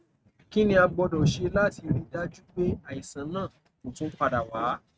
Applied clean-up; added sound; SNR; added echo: neural mask model RNNoise.